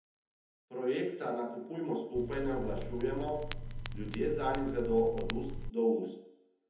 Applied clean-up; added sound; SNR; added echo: none; Crackle; 4 dB; reverberation time 1.0 s.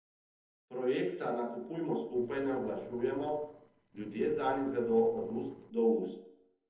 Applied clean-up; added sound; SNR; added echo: neural separator model SepFormer DNS4.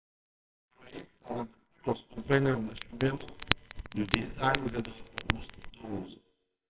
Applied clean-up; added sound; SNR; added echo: neural separator model SepFormer WHAMR!.